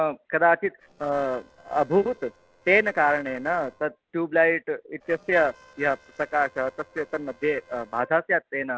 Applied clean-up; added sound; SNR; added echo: neural separator model SepFormer DNS4.